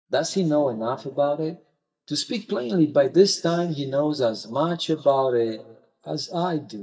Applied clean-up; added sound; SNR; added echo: neural mask model DeepFilterNet 3.